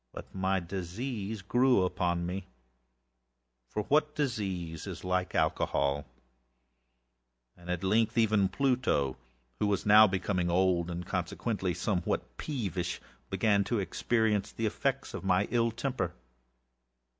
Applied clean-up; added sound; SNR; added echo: none; none; none; none.